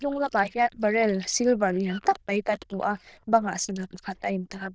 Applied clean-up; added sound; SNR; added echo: neural diffusion model UNIVERSE++.